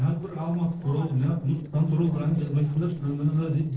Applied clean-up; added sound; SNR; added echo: neural separator model SepFormer DNS4.